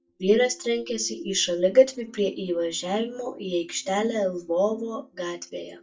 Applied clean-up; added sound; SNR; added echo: neural mask model DeepFilterNet 3.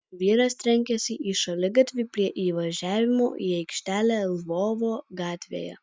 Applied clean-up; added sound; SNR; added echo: none; none; none; none.